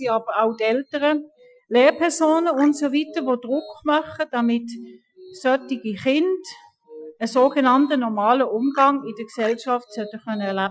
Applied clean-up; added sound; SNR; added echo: classical method Wiener filter.